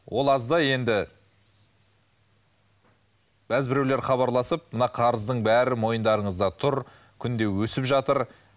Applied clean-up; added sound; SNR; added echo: none; none; none; none.